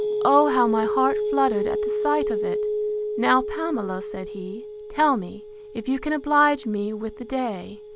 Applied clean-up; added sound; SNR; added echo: none; Telephone; 3 dB; none.